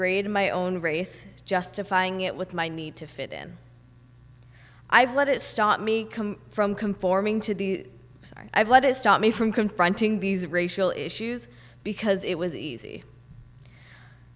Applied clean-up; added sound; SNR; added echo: none; none; none; none.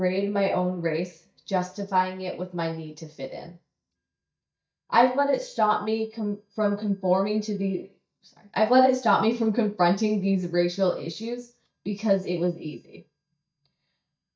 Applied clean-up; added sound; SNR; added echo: neural mask model DeepFilterNet 3.